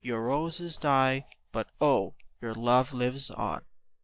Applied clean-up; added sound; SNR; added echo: neural mask model DeepFilterNet 3.